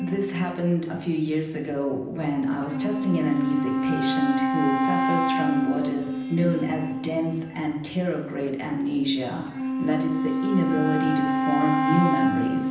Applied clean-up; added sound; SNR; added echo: none; Wind instrument, woodwind instrument; 0 dB; reverberation time 0.9 s.